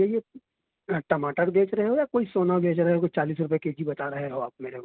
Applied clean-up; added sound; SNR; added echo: none; none; none; none.